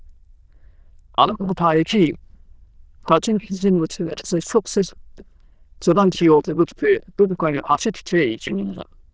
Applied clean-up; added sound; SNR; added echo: neural diffusion model UNIVERSE++.